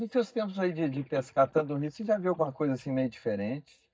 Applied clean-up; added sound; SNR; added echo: neural mask model DeepFilterNet 3.